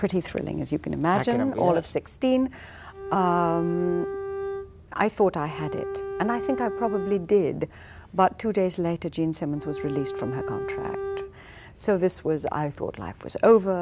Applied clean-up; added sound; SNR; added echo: none; Bowed string instrument; 7 dB; none.